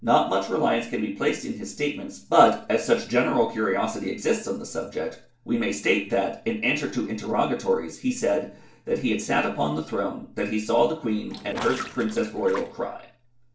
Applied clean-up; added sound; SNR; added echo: neural separator model SepFormer DNS4.